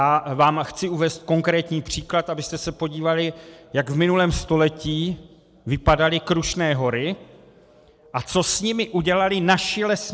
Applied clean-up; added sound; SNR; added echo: none; none; none; none.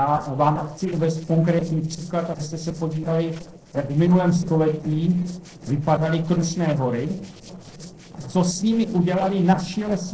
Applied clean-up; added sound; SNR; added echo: neural separator model SepFormer DNS4.